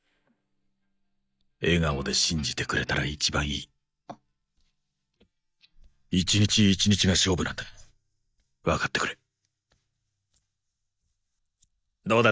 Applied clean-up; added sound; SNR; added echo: neural mask model DeepFilterNet 3.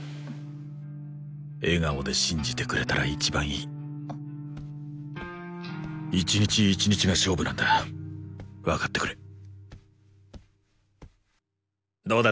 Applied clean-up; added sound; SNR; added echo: none; none; none; none.